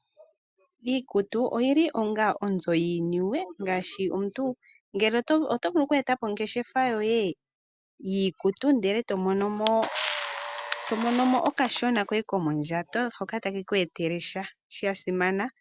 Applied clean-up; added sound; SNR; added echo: none; Camera; 6 dB; none.